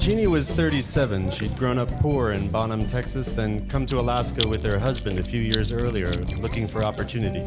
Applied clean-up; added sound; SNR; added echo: none; Chewing, mastication + Sliding door; 13 dB; none.